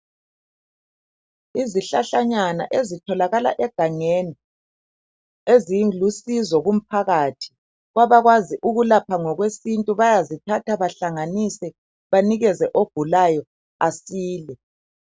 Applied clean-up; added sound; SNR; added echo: none; none; none; none.